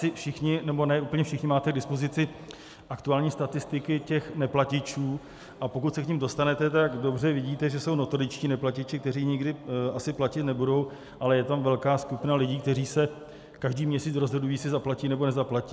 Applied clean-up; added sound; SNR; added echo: none; none; none; none.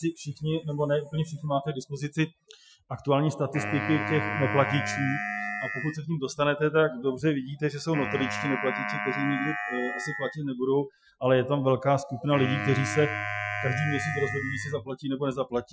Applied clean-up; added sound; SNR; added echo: classical method Wiener filter.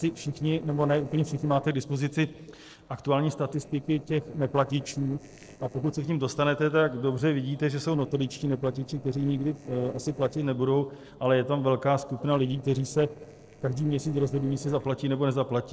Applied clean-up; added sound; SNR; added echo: neural separator model SepFormer DNS4.